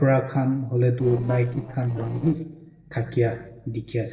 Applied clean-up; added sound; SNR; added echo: neural separator model SepFormer DNS4.